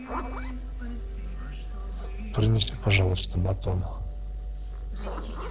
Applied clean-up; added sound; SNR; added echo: neural separator model SepFormer DNS4.